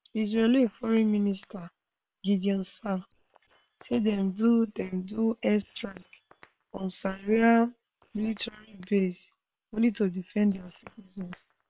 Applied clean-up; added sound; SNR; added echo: neural separator model SepFormer WHAM!.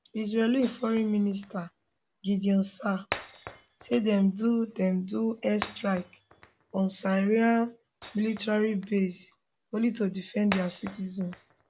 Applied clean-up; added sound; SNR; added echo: none; Shatter; 17 dB; none.